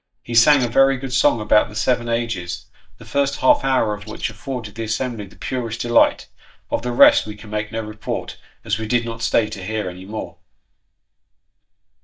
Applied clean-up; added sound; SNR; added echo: neural mask model DeepFilterNet 3.